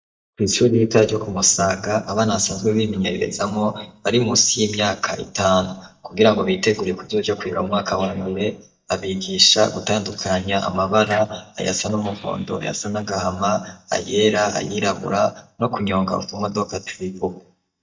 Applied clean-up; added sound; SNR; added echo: neural mask model DeepFilterNet 3.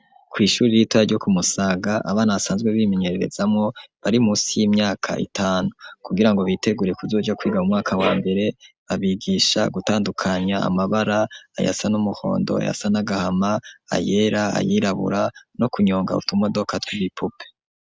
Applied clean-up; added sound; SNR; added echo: none; none; none; none.